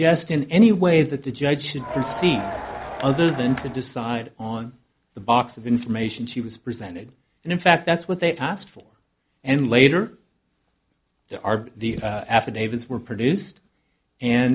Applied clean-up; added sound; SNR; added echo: none; Crowd; 8 dB; none.